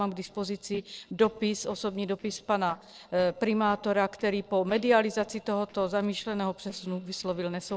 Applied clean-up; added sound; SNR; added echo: neural separator model SepFormer DNS4.